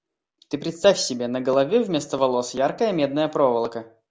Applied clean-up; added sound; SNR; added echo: none; none; none; none.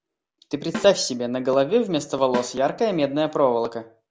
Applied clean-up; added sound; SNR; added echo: none; Snare drum; 15 dB; none.